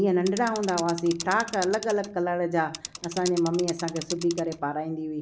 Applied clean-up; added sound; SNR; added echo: none; Mechanisms / Bicycle; 13 dB; none.